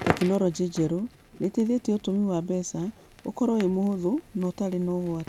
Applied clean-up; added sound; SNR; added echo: none; Crackle; 12 dB; none.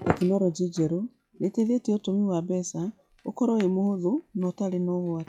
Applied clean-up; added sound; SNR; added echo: classical method log-MMSE.